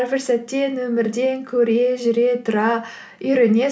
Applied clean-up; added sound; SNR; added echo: none; none; none; none.